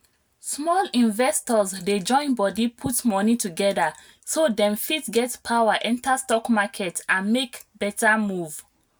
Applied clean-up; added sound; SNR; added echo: none; none; none; none.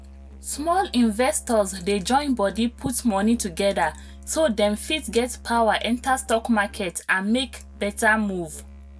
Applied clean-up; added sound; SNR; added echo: none; Musical instrument; 18 dB; none.